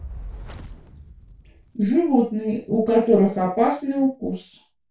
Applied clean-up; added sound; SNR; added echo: none; Fire; 19 dB; reverberation time 0.2 s.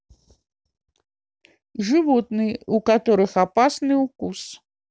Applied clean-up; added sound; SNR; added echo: none; none; none; none.